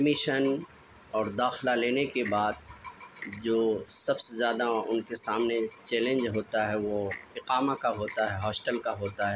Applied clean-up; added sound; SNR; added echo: none; Clock; 19 dB; none.